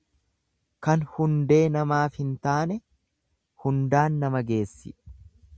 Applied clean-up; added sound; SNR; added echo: none; none; none; none.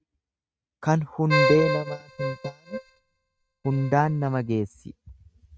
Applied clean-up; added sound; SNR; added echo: neural mask model RNNoise.